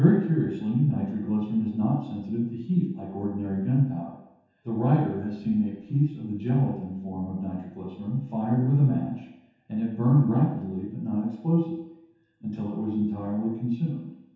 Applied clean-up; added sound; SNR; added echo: none; none; none; reverberation time 0.9 s.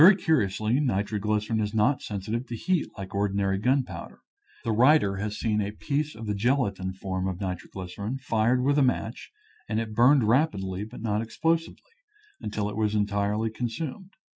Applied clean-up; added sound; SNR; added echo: none; none; none; none.